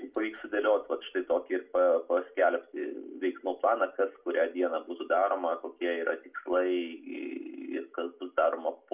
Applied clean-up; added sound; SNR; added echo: none; none; none; reverberation time 0.3 s.